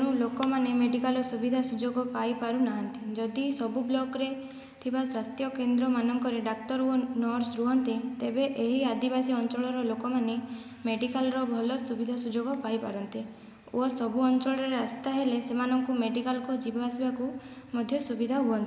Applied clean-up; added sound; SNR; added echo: none; none; none; none.